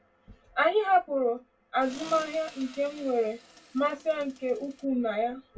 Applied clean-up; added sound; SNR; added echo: none; Accelerating, revving, vroom; 18 dB; reverberation time 0.1 s.